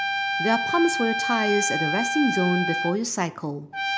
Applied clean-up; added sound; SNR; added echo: none; Trumpet; 2 dB; none.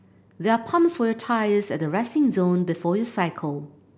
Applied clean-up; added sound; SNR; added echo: none; none; none; none.